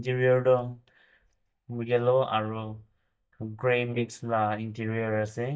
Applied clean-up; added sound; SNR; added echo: neural mask model DeepFilterNet 3.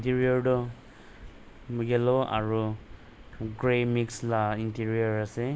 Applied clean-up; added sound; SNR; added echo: none; none; none; none.